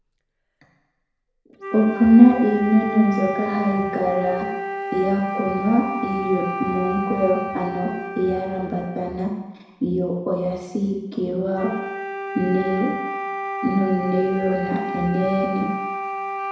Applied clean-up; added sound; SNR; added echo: none; Wind instrument, woodwind instrument; 8 dB; reverberation time 1.0 s.